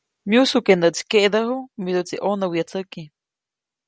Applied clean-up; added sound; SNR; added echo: none; none; none; none.